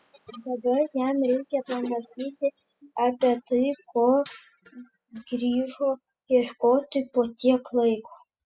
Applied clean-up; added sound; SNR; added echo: classical method spectral subtraction.